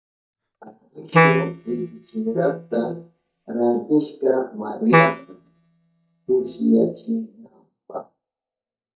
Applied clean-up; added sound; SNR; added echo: neural mask model DeepFilterNet 3.